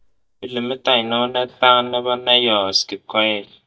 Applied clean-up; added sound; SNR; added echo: neural mask model DeepFilterNet 3.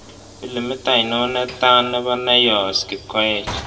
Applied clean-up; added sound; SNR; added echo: none; Sliding door / Train; 18 dB; reverberation time 1.2 s.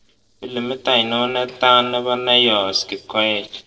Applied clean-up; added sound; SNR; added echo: neural separator model SepFormer DNS4.